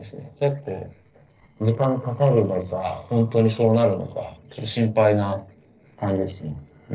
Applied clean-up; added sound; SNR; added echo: neural separator model SepFormer DNS4.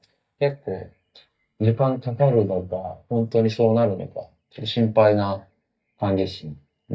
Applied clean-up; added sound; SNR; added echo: neural mask model DeepFilterNet 3.